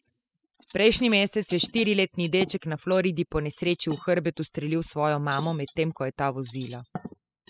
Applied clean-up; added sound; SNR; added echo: classical method spectral subtraction.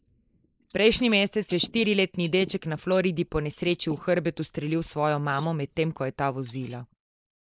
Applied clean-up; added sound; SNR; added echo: neural mask model Resemble Enhance denoiser.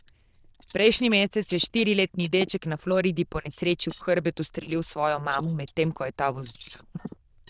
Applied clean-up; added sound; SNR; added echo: neural diffusion model UNIVERSE++.